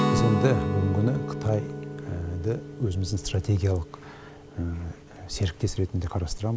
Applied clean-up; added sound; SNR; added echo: none; Guitar; 4 dB; none.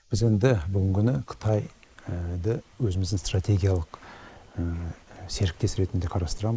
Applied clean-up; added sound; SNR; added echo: neural mask model Resemble Enhance denoiser.